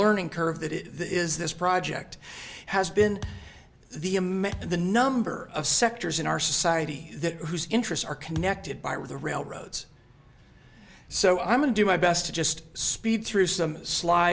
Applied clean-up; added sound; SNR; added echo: none; Thump, thud; 15 dB; none.